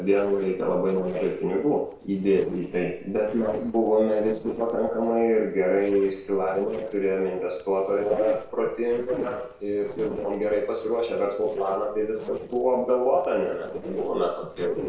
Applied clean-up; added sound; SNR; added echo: neural separator model SepFormer DNS4.